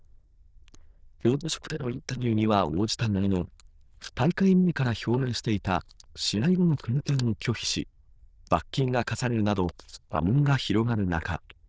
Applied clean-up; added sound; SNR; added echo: neural diffusion model UNIVERSE++.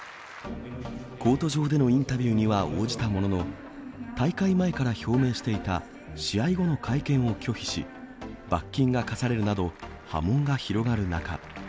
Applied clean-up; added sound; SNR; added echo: none; none; none; none.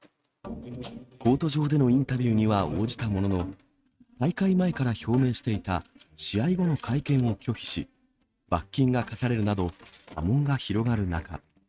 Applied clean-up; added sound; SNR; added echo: neural mask model RNNoise.